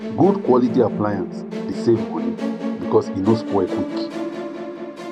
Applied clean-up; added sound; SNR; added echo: none; Musical instrument; 5 dB; none.